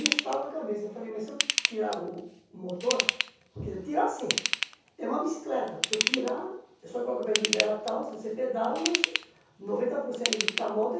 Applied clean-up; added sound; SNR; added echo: none; Ratchet, pawl / Tools; 2 dB; reverberation time 0.6 s.